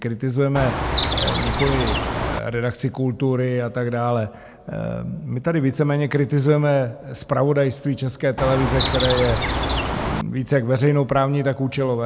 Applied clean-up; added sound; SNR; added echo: none; Chirp, tweet; 0 dB; none.